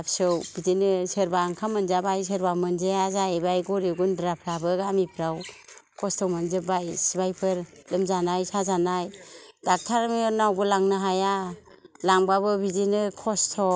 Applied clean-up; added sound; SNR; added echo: none; none; none; none.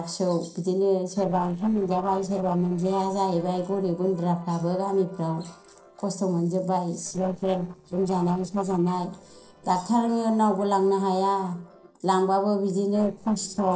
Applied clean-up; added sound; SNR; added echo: neural separator model SepFormer DNS4.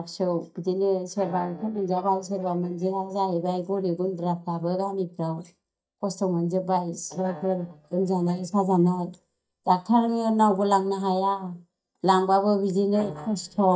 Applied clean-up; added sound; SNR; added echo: neural mask model DeepFilterNet 3.